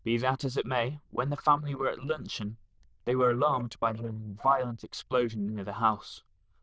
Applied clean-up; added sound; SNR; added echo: neural diffusion model UNIVERSE++.